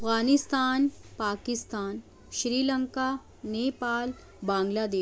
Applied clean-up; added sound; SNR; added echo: none; none; none; none.